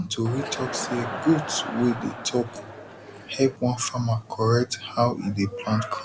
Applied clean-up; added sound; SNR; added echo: none; Crowd; 10 dB; none.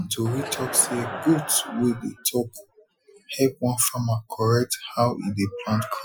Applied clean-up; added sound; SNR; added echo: classical method Wiener filter.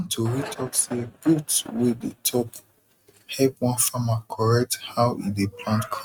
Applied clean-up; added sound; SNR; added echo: neural mask model RNNoise.